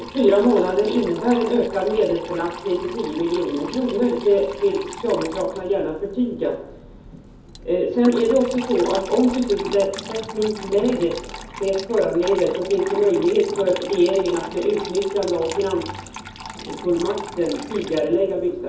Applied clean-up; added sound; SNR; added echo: none; Trickle, dribble / Water tap, faucet; 15 dB; reverberation time 0.6 s.